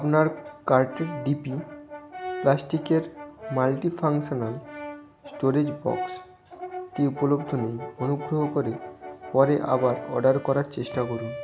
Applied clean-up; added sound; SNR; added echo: none; Brass instrument; 12 dB; none.